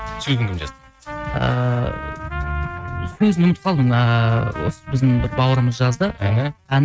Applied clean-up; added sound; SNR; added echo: neural mask model RNNoise.